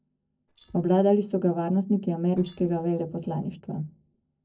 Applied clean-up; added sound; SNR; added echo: neural separator model SepFormer DNS4.